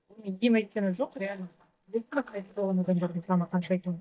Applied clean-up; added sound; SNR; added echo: neural mask model DeepFilterNet 3.